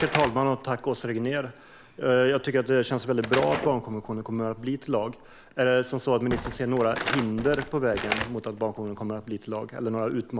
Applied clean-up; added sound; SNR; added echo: none; Slam / Wood; 10 dB; none.